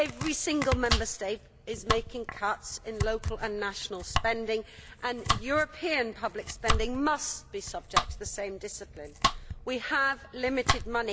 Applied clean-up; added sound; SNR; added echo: none; Domestic sounds, home sounds; 2 dB; none.